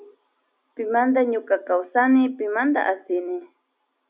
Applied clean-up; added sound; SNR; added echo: none; none; none; none.